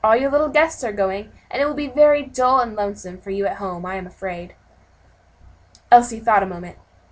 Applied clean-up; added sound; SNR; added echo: none; none; none; none.